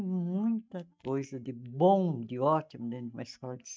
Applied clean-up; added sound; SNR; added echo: neural mask model DeepFilterNet 3.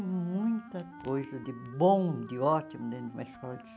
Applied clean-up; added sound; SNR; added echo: none; Wind instrument, woodwind instrument; 17 dB; none.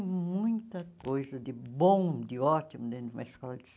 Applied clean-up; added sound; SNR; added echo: none; none; none; none.